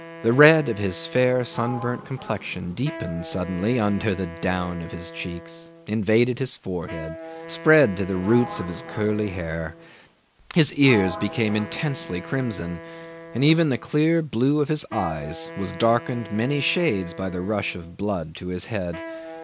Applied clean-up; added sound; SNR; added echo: none; Sliding door + Wind instrument, woodwind instrument; 15 dB; none.